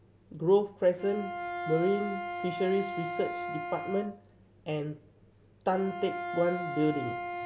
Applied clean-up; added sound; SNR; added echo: none; Bowed string instrument; 7 dB; none.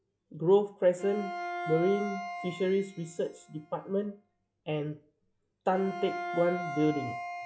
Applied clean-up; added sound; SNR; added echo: classical method log-MMSE.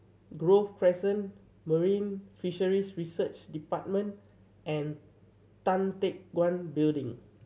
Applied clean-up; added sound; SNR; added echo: none; none; none; none.